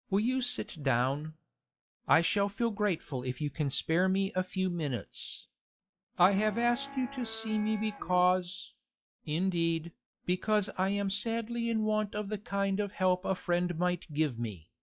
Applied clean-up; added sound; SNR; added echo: classical method log-MMSE.